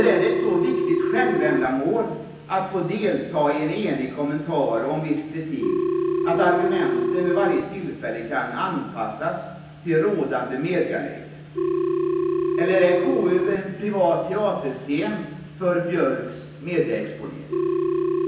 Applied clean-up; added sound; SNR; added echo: none; Telephone; 2 dB; reverberation time 0.9 s.